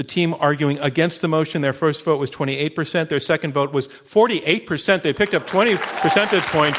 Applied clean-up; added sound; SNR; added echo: none; none; none; none.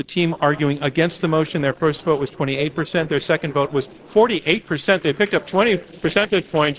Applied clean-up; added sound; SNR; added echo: neural separator model SepFormer DNS4.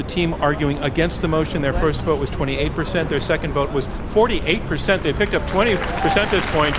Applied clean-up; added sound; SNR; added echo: none; Car; 5 dB; none.